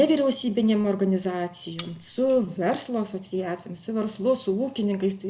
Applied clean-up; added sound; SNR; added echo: none; Cutlery, silverware; 8 dB; none.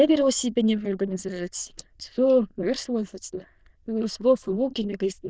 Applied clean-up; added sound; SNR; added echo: neural diffusion model UNIVERSE++.